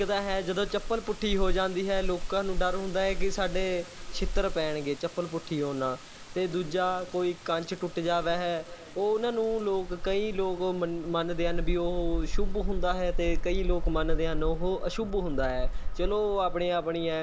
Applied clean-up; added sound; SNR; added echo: none; Rain; 1 dB; none.